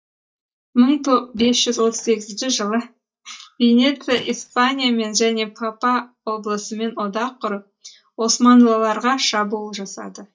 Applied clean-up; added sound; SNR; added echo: neural mask model DeepFilterNet 3.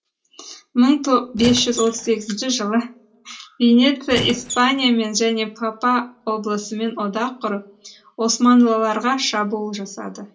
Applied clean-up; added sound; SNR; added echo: none; Squeak; 12 dB; reverberation time 0.2 s.